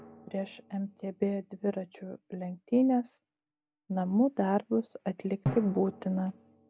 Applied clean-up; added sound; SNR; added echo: none; Drum; 13 dB; none.